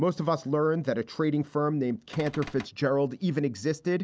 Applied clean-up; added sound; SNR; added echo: none; Cupboard open or close / Door; 14 dB; none.